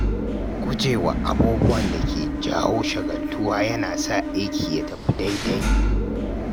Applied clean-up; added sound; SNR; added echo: none; Engine / Mechanisms; -1 dB; none.